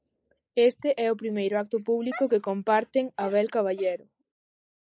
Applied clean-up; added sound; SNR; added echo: neural mask model Resemble Enhance denoiser.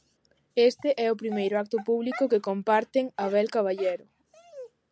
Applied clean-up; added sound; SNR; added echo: none; Dog; 20 dB; none.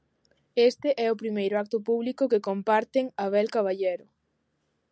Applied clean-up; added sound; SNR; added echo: none; none; none; none.